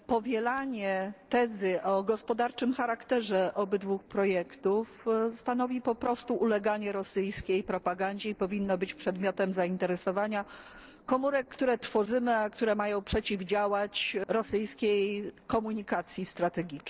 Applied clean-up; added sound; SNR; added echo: neural separator model SepFormer DNS4.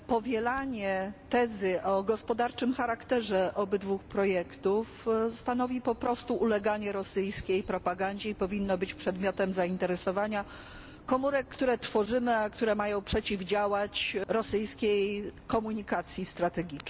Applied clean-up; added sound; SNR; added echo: none; Bird vocalization, bird call, bird song; 20 dB; none.